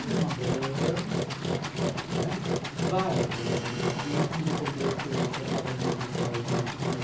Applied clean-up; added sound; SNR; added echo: none; Engine; -3 dB; reverberation time 0.6 s.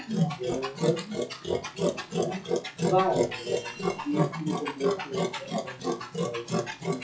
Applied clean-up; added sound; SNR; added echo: classical method WPE with log-MMSE.